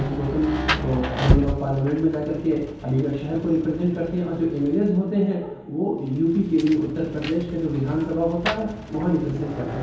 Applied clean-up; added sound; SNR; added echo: none; Rain; 6 dB; reverberation time 2.2 s.